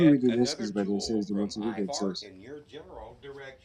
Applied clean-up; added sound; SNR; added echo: none; Fart; 12 dB; none.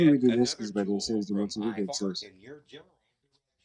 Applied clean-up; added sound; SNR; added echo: neural mask model DeepFilterNet 3.